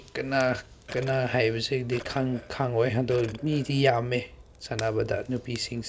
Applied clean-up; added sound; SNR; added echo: none; Crackle + Burping, eructation; 19 dB; none.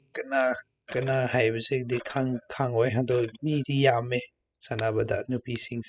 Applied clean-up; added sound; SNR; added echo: classical method spectral subtraction.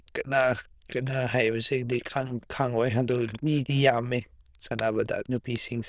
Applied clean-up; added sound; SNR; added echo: neural diffusion model UNIVERSE++.